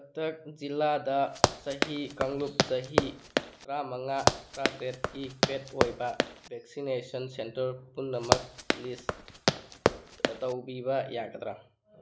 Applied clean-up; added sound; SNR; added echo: none; Run; -4 dB; none.